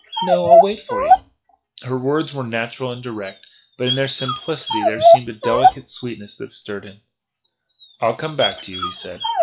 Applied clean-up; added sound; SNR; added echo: classical method WPE with log-MMSE.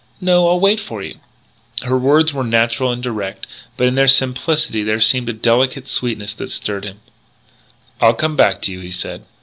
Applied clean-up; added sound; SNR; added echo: none; none; none; none.